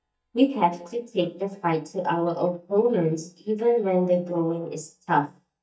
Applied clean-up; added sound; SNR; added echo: neural mask model DeepFilterNet 3.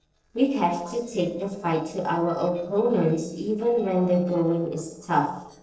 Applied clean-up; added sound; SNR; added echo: neural separator model SepFormer DNS4.